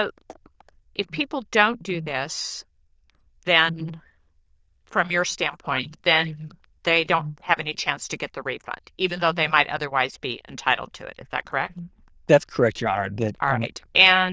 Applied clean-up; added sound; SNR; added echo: neural diffusion model UNIVERSE++.